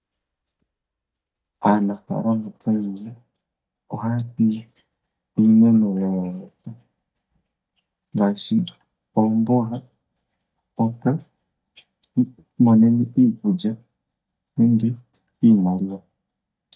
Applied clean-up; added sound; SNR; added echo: neural mask model DeepFilterNet 3.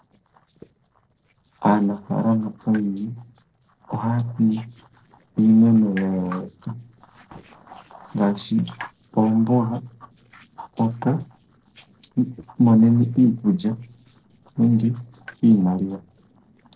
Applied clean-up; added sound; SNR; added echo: neural separator model SepFormer DNS4.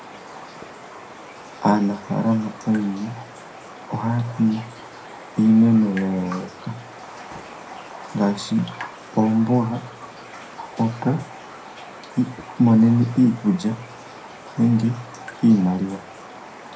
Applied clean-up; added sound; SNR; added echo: none; Raindrop; 16 dB; reverberation time 0.2 s.